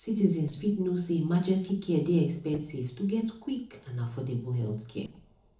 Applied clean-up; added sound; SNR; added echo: neural separator model SepFormer DNS4.